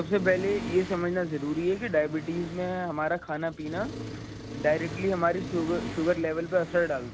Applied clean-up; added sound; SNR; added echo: none; Accelerating, revving, vroom; 10 dB; none.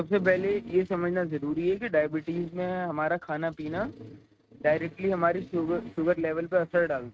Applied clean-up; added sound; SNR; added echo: neural mask model RNNoise.